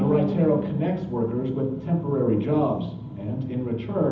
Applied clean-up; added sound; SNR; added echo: none; Marimba, xylophone / Wood; 10 dB; reverberation time 0.8 s.